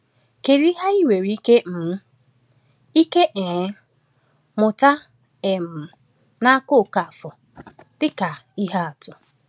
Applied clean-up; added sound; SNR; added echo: none; none; none; none.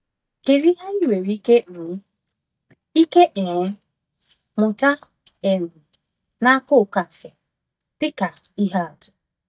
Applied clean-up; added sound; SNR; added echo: neural mask model DeepFilterNet 3.